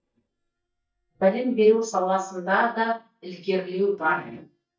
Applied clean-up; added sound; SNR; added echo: neural mask model DeepFilterNet 3.